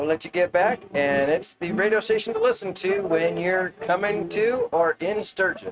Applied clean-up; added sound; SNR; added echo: neural mask model RNNoise.